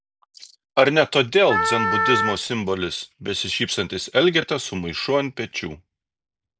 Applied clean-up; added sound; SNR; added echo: none; Wind instrument, woodwind instrument; 0 dB; none.